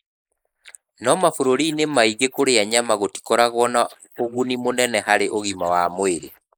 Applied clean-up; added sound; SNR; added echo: neural mask model Resemble Enhance denoiser.